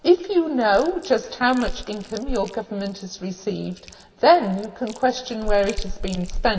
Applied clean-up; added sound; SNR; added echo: none; Chewing, mastication; 10 dB; reverberation time 2.1 s.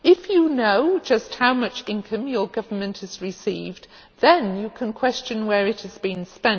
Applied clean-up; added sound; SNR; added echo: none; none; none; none.